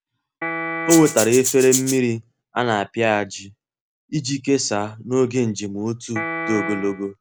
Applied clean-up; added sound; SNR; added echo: none; Piano + Rattle (instrument); 4 dB; none.